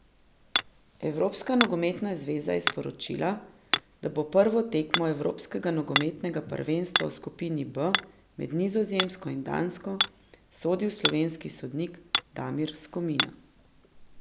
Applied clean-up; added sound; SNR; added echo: none; Hammer; 4 dB; none.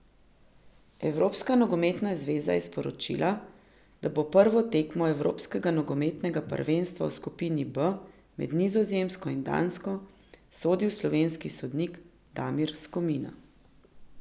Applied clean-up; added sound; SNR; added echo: none; none; none; none.